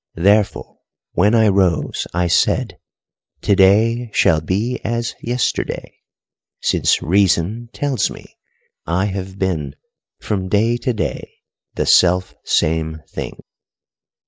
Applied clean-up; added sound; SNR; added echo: neural mask model Resemble Enhance denoiser.